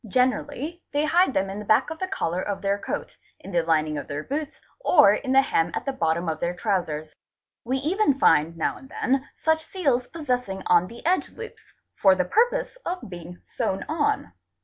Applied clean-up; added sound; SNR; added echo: none; none; none; none.